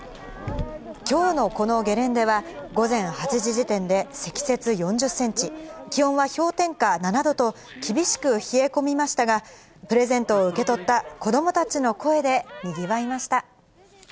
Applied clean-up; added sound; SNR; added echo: none; none; none; none.